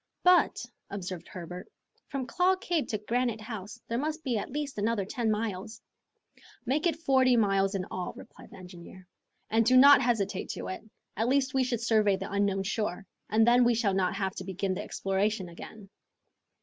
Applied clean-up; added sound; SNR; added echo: none; none; none; none.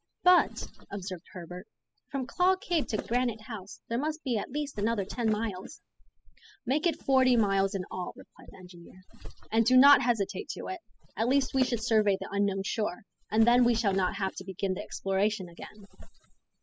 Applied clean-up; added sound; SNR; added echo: classical method spectral subtraction.